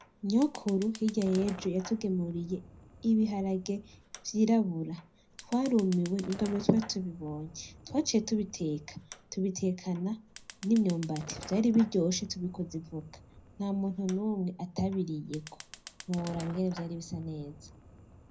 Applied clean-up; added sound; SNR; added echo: none; Fire; 19 dB; reverberation time 0.3 s.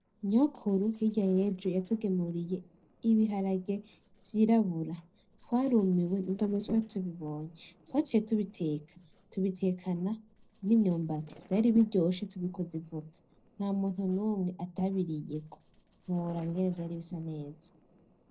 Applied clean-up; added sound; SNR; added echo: neural separator model SepFormer DNS4.